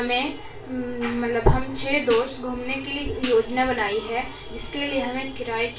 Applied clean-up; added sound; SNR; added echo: none; Hi-hat; 10 dB; reverberation time 0.3 s.